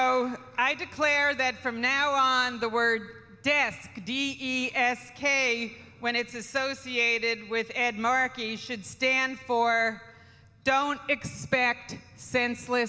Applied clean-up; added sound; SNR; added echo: none; none; none; none.